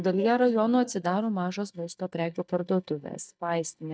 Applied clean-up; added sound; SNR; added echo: neural mask model DeepFilterNet 3.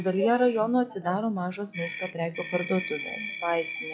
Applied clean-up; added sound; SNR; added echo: classical method log-MMSE.